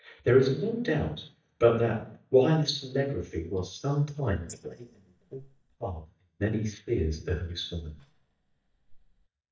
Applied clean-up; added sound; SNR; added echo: neural mask model DeepFilterNet 3.